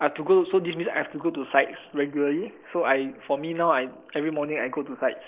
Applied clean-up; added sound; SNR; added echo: neural mask model Resemble Enhance denoiser.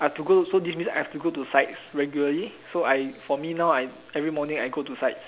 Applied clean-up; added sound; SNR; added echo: none; none; none; none.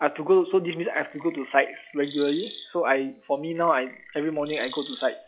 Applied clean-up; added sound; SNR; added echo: classical method log-MMSE.